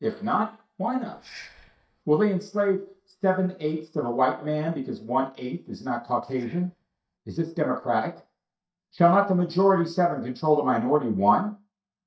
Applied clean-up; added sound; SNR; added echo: neural mask model DeepFilterNet 3.